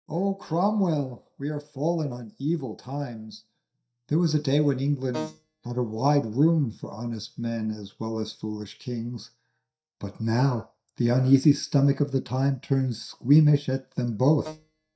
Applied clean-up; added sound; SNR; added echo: neural mask model DeepFilterNet 3.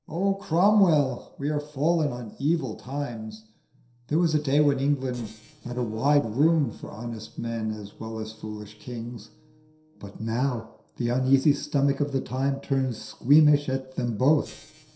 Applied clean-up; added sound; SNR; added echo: neural separator model SepFormer DNS4.